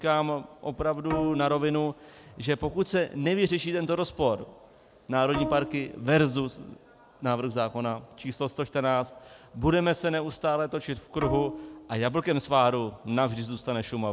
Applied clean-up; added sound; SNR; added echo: none; Bowed string instrument; 10 dB; none.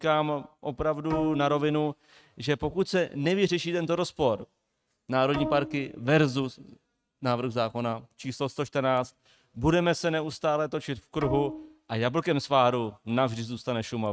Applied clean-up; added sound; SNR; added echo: neural mask model RNNoise.